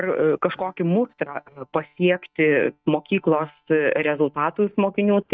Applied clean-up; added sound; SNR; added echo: neural mask model DeepFilterNet 3.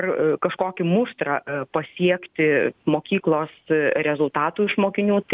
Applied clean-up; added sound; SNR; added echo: none; none; none; none.